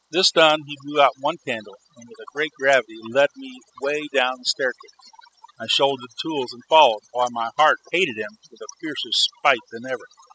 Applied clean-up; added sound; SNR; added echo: classical method spectral subtraction.